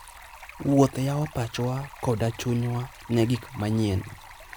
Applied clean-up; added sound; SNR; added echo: none; Stream; 18 dB; none.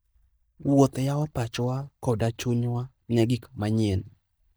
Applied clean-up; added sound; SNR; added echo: neural mask model DeepFilterNet 3.